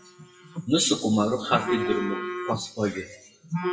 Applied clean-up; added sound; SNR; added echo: classical method WPE with log-MMSE.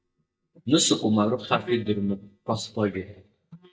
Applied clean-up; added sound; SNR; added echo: neural mask model DeepFilterNet 3.